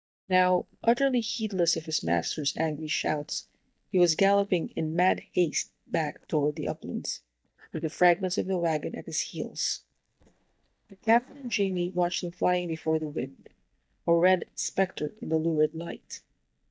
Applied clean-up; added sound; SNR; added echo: neural mask model DeepFilterNet 3.